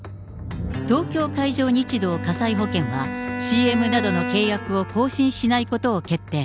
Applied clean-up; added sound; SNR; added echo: none; Bowed string instrument; 9 dB; none.